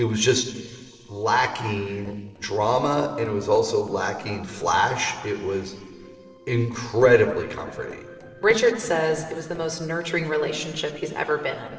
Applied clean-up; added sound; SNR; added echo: neural separator model SepFormer DNS4.